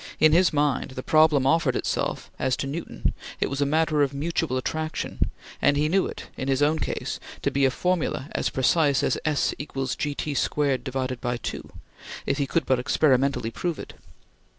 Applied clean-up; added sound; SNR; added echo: none; none; none; none.